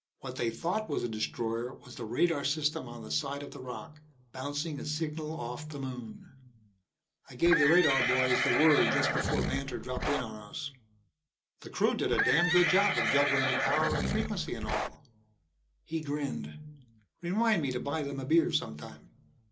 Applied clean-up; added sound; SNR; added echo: none; Livestock, farm animals, working animals; -2 dB; reverberation time 0.2 s.